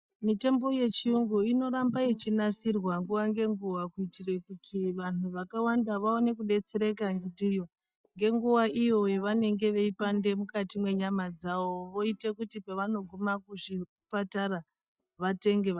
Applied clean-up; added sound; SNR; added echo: neural mask model DeepFilterNet 3.